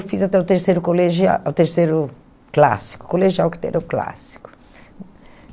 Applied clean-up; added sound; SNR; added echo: none; none; none; none.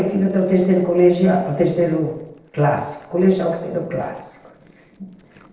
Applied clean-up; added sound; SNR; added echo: neural separator model SepFormer DNS4.